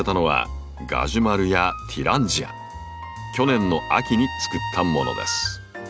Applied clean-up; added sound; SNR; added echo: none; Trumpet; 11 dB; none.